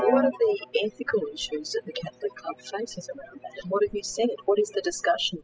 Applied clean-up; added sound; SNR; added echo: classical method spectral subtraction.